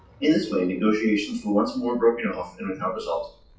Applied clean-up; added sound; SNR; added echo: classical method WPE with log-MMSE.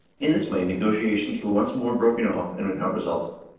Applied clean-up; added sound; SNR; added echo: neural separator model SepFormer DNS4.